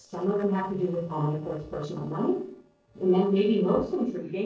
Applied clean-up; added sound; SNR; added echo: neural separator model SepFormer DNS4.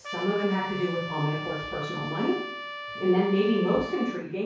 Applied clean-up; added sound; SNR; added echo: none; Trumpet; 10 dB; reverberation time 0.6 s.